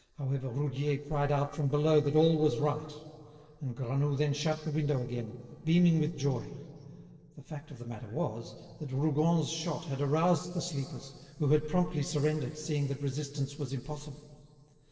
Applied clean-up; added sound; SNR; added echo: neural separator model SepFormer DNS4.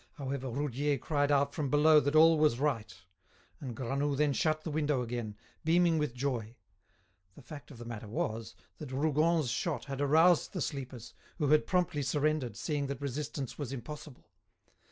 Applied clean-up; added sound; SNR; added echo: none; none; none; none.